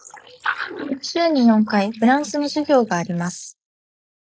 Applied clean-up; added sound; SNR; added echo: neural mask model Resemble Enhance denoiser.